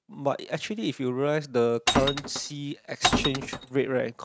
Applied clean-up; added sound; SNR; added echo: neural mask model RNNoise.